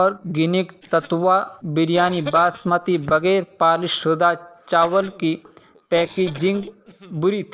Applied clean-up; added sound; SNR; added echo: neural separator model SepFormer DNS4.